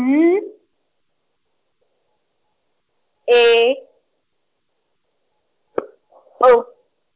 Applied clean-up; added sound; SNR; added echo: none; none; none; none.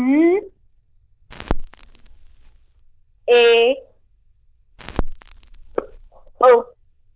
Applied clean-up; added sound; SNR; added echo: neural diffusion model UNIVERSE++.